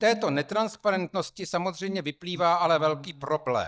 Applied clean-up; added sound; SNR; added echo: neural mask model DeepFilterNet 3.